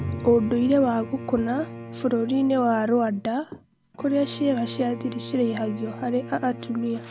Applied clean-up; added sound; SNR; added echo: none; Bowed string instrument + Drum; 12 dB; none.